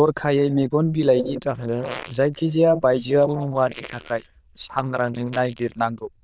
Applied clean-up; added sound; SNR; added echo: neural diffusion model UNIVERSE++.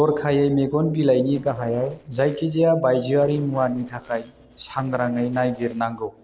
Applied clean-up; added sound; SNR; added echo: neural separator model SepFormer DNS4.